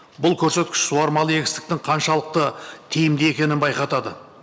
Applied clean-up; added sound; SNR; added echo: none; none; none; none.